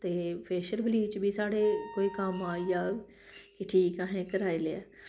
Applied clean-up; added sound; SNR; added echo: none; Wind instrument, woodwind instrument; 19 dB; none.